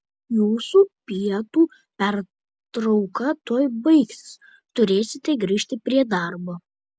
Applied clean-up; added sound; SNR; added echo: none; none; none; none.